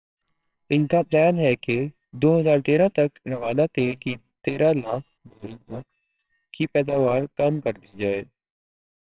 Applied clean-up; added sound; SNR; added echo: neural separator model SepFormer WHAMR!.